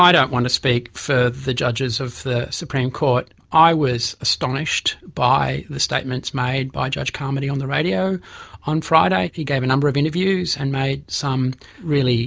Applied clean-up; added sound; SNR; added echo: none; none; none; none.